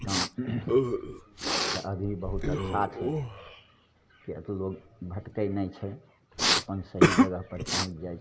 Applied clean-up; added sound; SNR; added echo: none; Respiratory sounds; -5 dB; none.